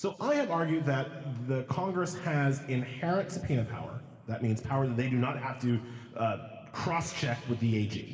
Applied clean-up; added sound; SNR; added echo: none; none; none; reverberation time 2.0 s.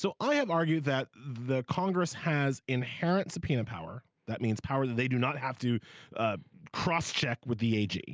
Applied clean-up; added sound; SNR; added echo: none; none; none; none.